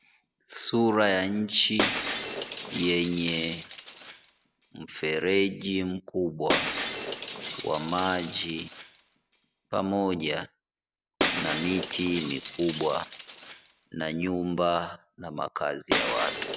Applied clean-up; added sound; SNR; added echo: none; Shatter; 6 dB; none.